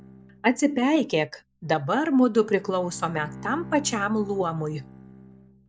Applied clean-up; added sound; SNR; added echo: none; Bowed string instrument; 19 dB; none.